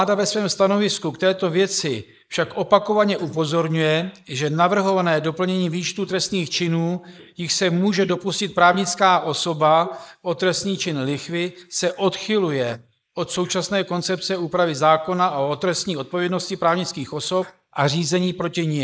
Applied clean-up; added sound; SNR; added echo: neural mask model Resemble Enhance denoiser.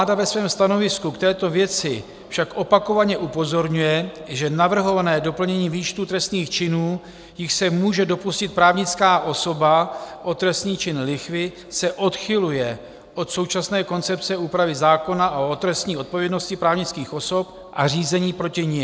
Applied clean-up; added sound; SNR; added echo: none; none; none; none.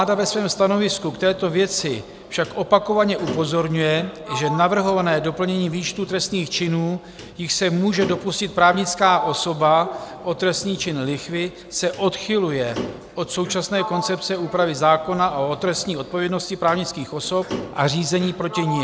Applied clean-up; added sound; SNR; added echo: none; Sliding door; 14 dB; none.